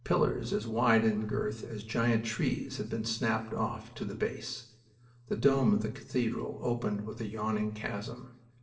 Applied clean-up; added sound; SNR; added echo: none; none; none; reverberation time 0.7 s.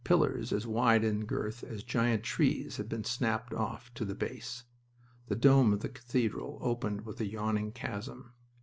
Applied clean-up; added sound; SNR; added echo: none; none; none; none.